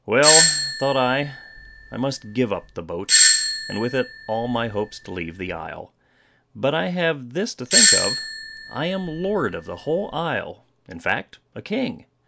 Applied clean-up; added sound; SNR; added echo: none; Doorbell; -4 dB; none.